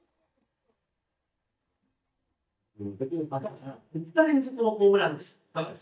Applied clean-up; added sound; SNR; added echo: neural mask model DeepFilterNet 3.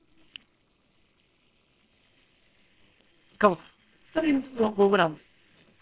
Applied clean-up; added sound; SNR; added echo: neural separator model SepFormer WHAMR!.